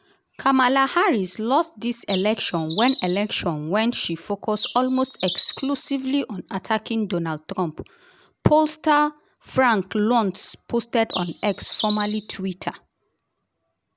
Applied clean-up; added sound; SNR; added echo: none; Bird; 7 dB; none.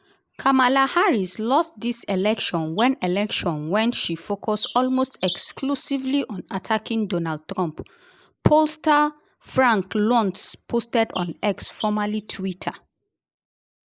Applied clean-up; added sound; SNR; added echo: neural mask model Resemble Enhance denoiser.